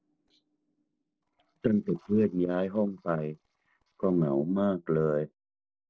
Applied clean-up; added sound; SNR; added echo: neural separator model SepFormer DNS4.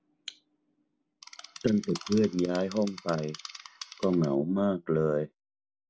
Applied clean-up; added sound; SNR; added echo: none; Insect; 15 dB; none.